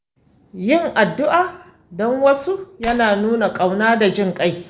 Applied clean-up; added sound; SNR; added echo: none; Clapping; 19 dB; none.